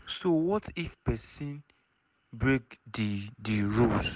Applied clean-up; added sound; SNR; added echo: none; none; none; none.